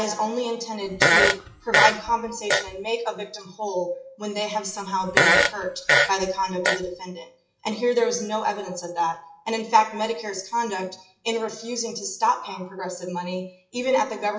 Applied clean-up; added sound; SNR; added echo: classical method WPE with log-MMSE.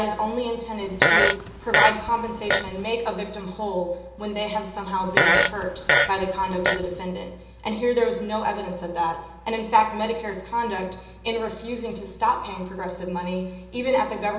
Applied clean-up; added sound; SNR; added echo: none; Fart; -4 dB; reverberation time 0.8 s.